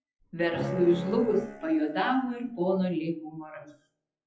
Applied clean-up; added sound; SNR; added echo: classical method WPE with log-MMSE.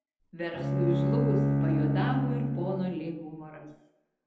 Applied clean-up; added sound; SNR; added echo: none; Bowed string instrument; -5 dB; reverberation time 0.8 s.